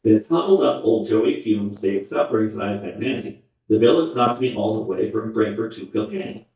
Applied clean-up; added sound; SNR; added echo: neural mask model DeepFilterNet 3.